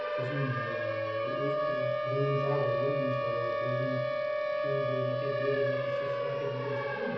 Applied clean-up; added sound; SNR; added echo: none; Siren; -4 dB; reverberation time 0.6 s.